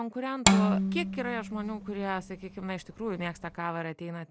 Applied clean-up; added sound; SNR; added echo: none; Bowed string instrument; -4 dB; none.